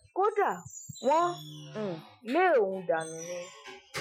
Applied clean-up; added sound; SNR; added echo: classical method Wiener filter.